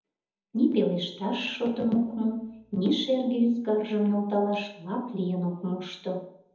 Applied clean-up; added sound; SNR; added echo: none; none; none; reverberation time 0.7 s.